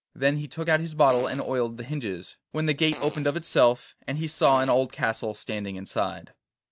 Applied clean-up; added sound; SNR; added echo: none; Fart; 16 dB; none.